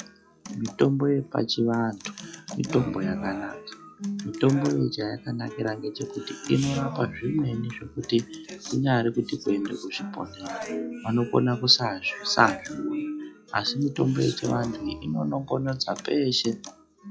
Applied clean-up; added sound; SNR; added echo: classical method log-MMSE.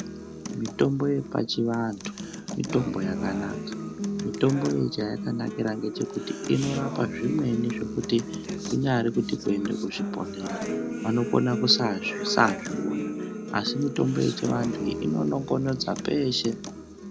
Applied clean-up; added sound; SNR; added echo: none; Acoustic guitar; 6 dB; none.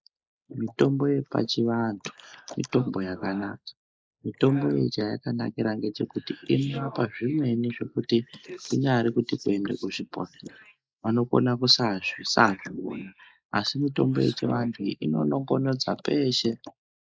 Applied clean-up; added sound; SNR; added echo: neural mask model Resemble Enhance denoiser.